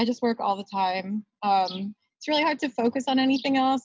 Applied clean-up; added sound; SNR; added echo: none; none; none; none.